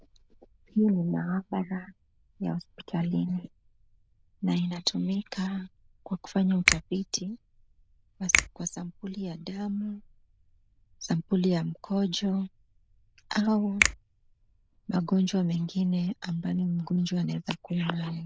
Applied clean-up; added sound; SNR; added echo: neural diffusion model UNIVERSE++.